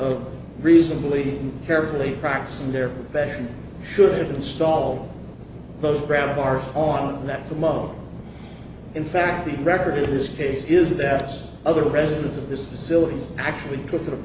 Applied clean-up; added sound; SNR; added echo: none; none; none; none.